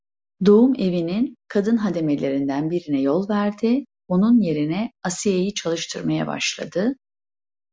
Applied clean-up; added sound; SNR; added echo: none; none; none; none.